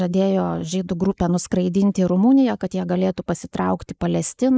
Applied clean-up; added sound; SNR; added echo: neural mask model Resemble Enhance denoiser.